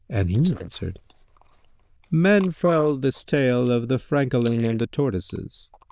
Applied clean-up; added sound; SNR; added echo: neural diffusion model UNIVERSE++.